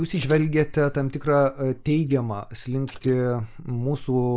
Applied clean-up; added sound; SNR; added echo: neural mask model Resemble Enhance denoiser.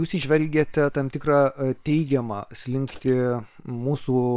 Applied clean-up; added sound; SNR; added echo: neural separator model SepFormer WHAM!.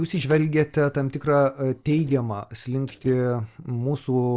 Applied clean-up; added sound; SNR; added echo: neural separator model SepFormer DNS4.